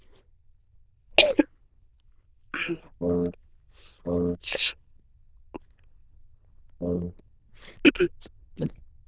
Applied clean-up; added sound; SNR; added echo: neural diffusion model UNIVERSE++.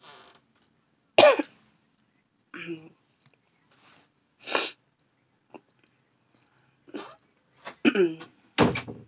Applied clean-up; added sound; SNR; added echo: none; none; none; none.